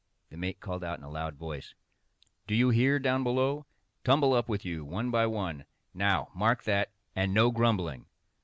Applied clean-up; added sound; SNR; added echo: none; none; none; none.